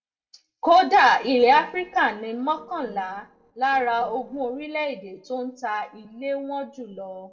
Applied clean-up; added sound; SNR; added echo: neural separator model SepFormer DNS4.